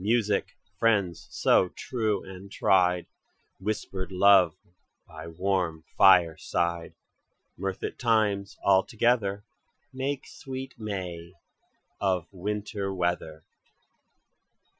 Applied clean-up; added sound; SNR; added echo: classical method Wiener filter.